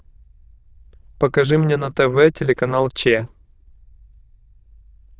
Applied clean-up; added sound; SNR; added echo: neural diffusion model UNIVERSE++.